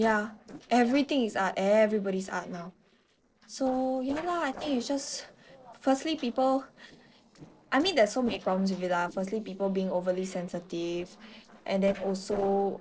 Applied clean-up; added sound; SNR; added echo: neural separator model SepFormer DNS4.